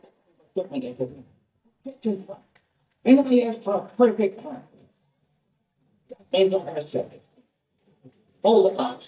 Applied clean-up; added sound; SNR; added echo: neural mask model DeepFilterNet 3.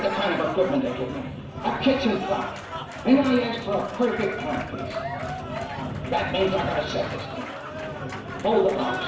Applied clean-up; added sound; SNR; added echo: none; Applause / Cheering; 10 dB; reverberation time 0.7 s.